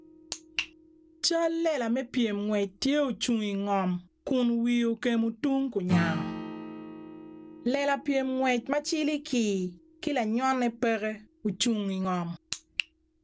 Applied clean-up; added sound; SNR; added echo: none; Acoustic guitar / Strum; 12 dB; none.